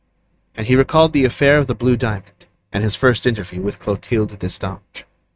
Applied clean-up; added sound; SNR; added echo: neural mask model RNNoise.